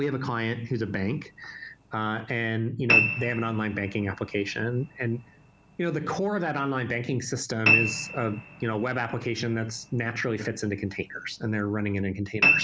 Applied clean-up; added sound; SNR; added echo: none; Piano; 2 dB; none.